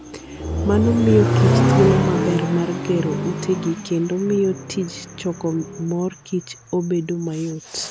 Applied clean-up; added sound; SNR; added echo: none; Accelerating, revving, vroom; 1 dB; none.